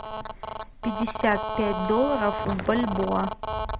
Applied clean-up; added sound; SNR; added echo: none; Telephone + Walk, footsteps; 4 dB; none.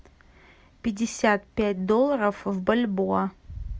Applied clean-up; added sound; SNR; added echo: none; none; none; none.